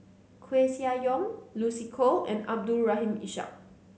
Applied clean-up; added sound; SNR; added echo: none; none; none; none.